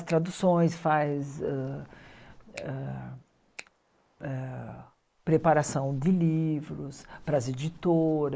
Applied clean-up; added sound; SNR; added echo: neural mask model Resemble Enhance denoiser.